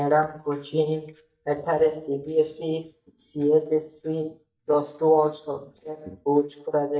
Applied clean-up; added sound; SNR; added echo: neural mask model DeepFilterNet 3.